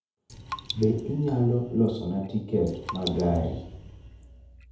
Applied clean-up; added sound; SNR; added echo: none; Raindrop; 13 dB; reverberation time 2.1 s.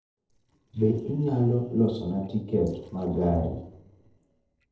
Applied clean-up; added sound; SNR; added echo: neural separator model SepFormer DNS4.